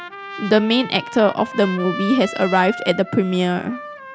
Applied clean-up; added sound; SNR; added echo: none; Trumpet; 12 dB; none.